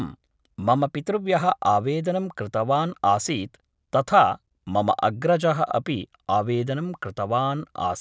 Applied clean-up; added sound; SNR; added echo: none; none; none; none.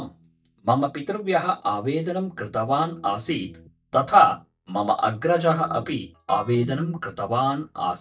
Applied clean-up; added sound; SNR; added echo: neural mask model DeepFilterNet 3.